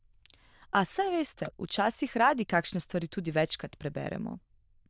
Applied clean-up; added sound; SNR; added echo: neural diffusion model UNIVERSE++.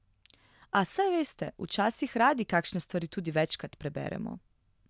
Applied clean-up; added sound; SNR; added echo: none; none; none; none.